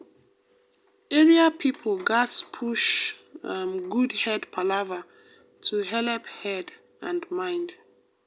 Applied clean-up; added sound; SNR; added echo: none; none; none; none.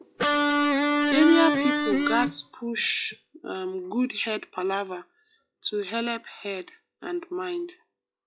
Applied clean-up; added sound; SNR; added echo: classical method log-MMSE.